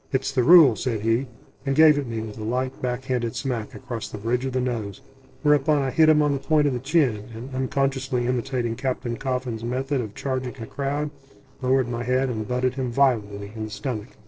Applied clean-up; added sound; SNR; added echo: neural separator model SepFormer DNS4.